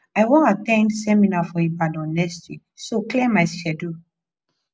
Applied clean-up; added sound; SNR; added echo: none; none; none; none.